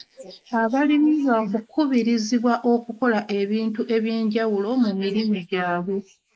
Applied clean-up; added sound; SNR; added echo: neural mask model Resemble Enhance denoiser.